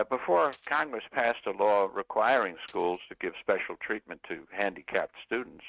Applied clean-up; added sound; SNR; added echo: neural mask model RNNoise.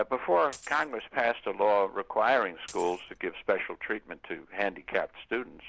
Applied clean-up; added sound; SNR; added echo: none; Coin (dropping); 19 dB; none.